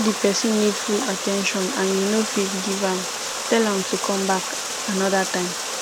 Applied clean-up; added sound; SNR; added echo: none; Water; 4 dB; none.